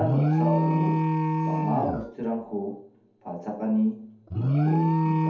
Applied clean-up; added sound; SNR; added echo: none; Alarm; -5 dB; reverberation time 0.6 s.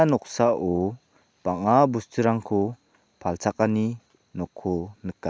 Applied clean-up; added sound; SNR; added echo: none; none; none; none.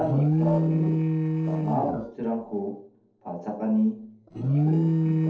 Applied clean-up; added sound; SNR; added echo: neural separator model SepFormer DNS4.